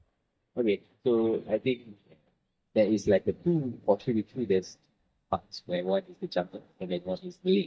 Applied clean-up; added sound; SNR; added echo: neural mask model DeepFilterNet 3.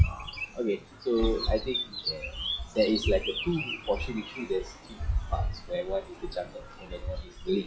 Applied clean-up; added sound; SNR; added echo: classical method WPE with log-MMSE.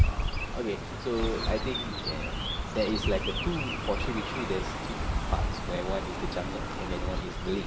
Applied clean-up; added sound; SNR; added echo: none; Chirp, tweet; -3 dB; reverberation time 1.4 s.